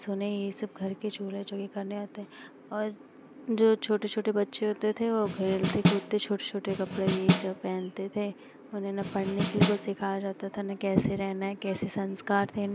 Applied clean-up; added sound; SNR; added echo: none; Snare drum; -1 dB; none.